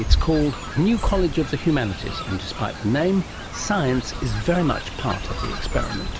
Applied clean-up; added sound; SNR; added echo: none; Fowl; 4 dB; none.